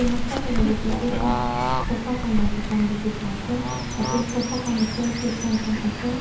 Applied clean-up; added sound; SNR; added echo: none; Bird / Fowl; 1 dB; reverberation time 0.7 s.